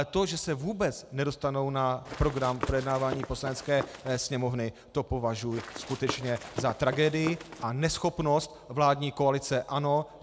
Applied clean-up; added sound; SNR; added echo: none; Run; 10 dB; none.